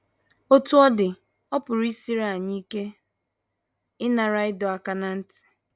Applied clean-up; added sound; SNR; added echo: none; none; none; none.